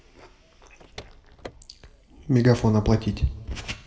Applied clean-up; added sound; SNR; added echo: none; Car; 20 dB; reverberation time 1.7 s.